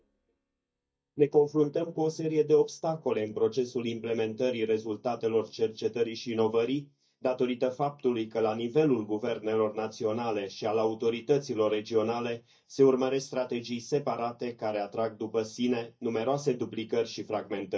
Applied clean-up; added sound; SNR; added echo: neural mask model DeepFilterNet 3.